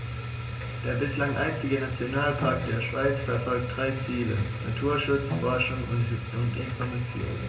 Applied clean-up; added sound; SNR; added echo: none; Bowed string instrument; 10 dB; reverberation time 0.2 s.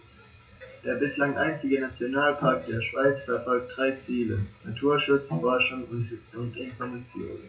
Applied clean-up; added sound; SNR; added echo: classical method WPE with log-MMSE.